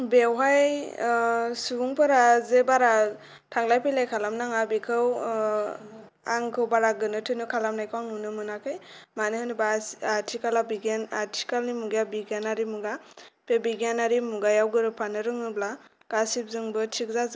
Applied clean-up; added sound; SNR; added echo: none; none; none; none.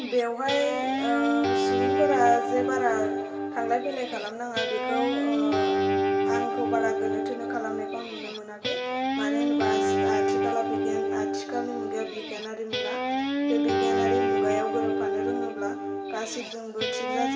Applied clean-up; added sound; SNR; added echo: none; Guitar; -4 dB; reverberation time 2.0 s.